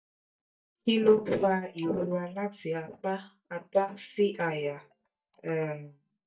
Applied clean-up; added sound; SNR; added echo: neural mask model DeepFilterNet 3.